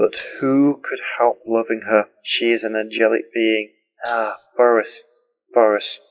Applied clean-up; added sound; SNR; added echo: classical method WPE with log-MMSE.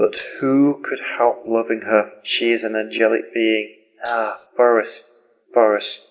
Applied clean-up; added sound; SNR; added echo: none; Rattle (instrument); 5 dB; reverberation time 0.6 s.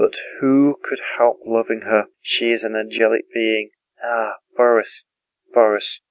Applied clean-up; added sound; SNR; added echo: none; none; none; none.